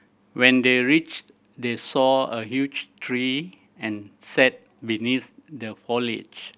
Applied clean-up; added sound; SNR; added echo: none; none; none; none.